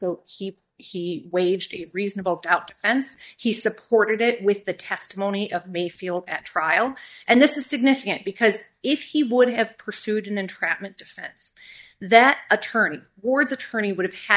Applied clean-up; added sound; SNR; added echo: neural mask model DeepFilterNet 3.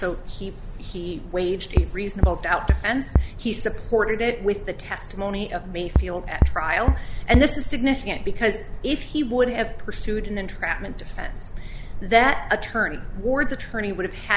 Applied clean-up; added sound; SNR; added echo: none; Bass drum; -1 dB; none.